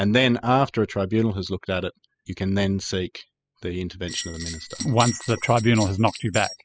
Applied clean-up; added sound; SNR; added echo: classical method spectral subtraction.